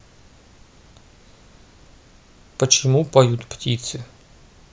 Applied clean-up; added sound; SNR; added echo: none; none; none; none.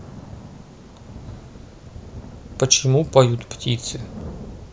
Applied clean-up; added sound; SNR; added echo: none; Thunder / Rain; 14 dB; none.